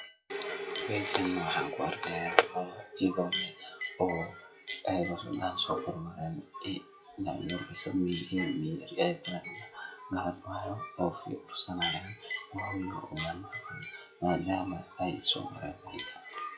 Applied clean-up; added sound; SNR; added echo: classical method WPE with log-MMSE.